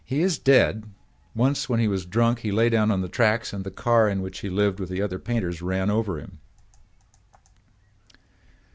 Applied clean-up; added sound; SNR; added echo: none; none; none; none.